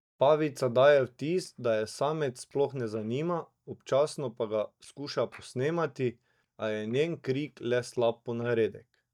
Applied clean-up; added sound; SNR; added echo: neural mask model DeepFilterNet 3.